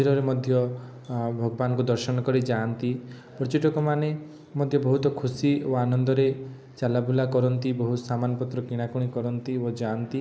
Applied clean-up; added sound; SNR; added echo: none; none; none; none.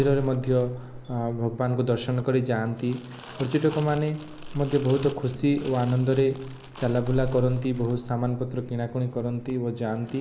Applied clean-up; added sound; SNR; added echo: none; Crumpling, crinkling; 15 dB; none.